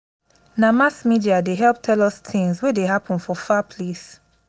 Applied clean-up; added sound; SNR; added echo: none; none; none; none.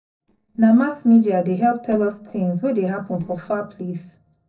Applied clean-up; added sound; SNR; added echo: neural separator model SepFormer DNS4.